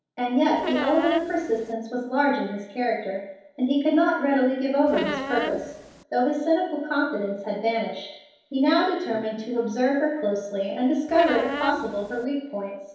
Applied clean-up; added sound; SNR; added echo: neural separator model SepFormer DNS4.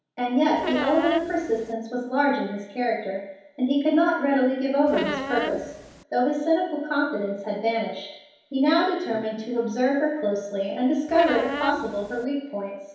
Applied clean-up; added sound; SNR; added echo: none; Squeak; 7 dB; reverberation time 2.2 s.